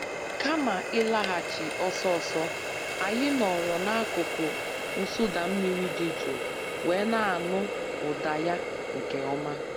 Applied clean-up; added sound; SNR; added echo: none; Water tap, faucet; 3 dB; none.